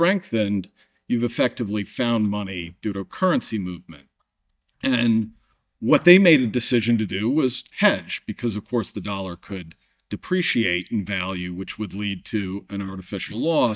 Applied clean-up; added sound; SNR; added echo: neural mask model DeepFilterNet 3.